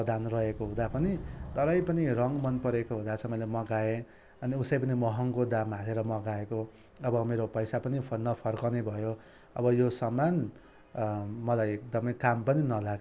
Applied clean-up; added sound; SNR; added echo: none; Subway, metro, underground; 19 dB; none.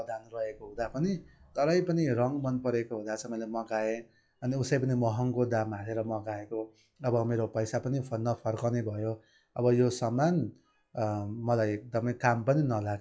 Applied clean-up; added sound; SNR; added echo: classical method log-MMSE.